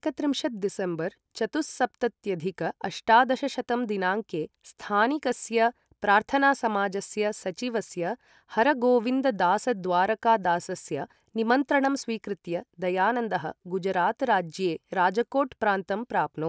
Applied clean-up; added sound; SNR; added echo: none; none; none; none.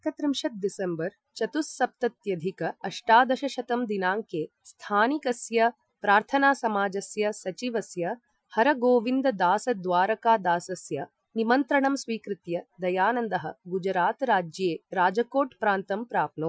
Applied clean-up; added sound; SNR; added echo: classical method Wiener filter.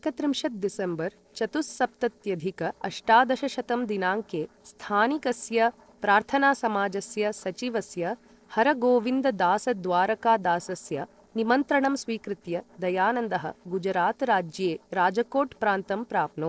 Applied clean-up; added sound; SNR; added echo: neural separator model SepFormer DNS4.